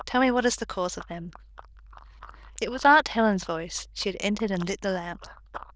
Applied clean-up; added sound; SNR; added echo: neural diffusion model UNIVERSE++.